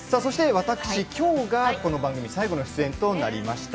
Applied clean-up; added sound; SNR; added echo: none; none; none; none.